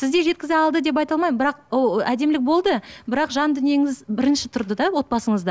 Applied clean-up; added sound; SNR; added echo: none; none; none; none.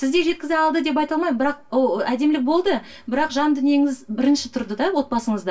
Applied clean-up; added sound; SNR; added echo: none; none; none; reverberation time 0.2 s.